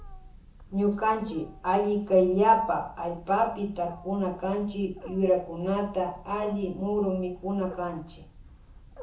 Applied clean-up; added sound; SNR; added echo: none; Wild animals; 19 dB; reverberation time 0.7 s.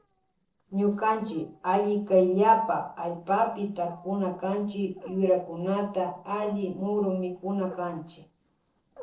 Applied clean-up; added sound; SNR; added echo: neural separator model SepFormer DNS4.